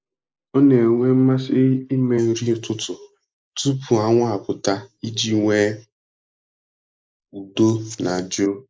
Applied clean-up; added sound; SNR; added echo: neural mask model Resemble Enhance denoiser.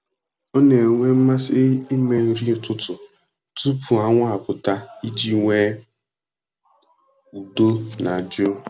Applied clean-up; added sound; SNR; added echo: none; none; none; none.